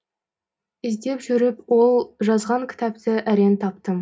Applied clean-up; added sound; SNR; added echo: none; none; none; reverberation time 0.3 s.